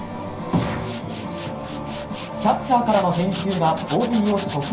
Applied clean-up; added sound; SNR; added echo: none; Tools; 15 dB; reverberation time 0.5 s.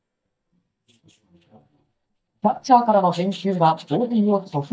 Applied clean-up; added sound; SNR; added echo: neural mask model DeepFilterNet 3.